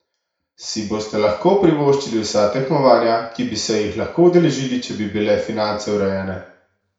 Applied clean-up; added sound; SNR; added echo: none; none; none; reverberation time 0.6 s.